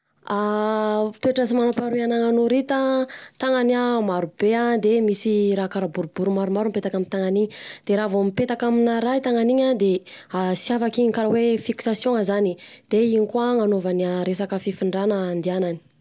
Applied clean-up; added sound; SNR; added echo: none; none; none; none.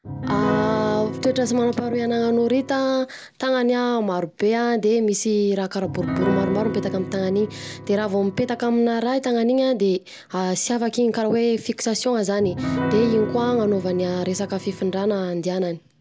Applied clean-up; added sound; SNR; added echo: none; Piano; 7 dB; none.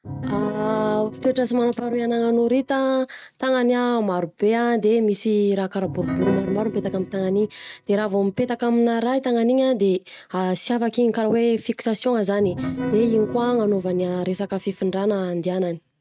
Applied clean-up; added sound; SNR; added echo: neural mask model RNNoise.